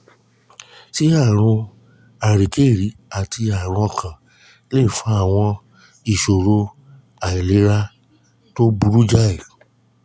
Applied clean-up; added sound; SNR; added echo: none; none; none; none.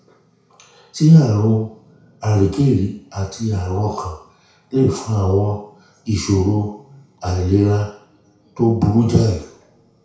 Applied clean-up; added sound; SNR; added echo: none; none; none; reverberation time 0.6 s.